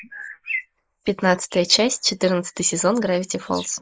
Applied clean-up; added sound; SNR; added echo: neural mask model Resemble Enhance denoiser.